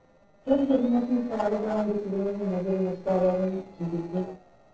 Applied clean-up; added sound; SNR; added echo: neural separator model SepFormer DNS4.